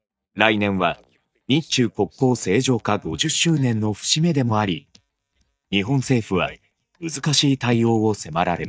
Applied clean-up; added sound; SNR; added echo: neural mask model DeepFilterNet 3.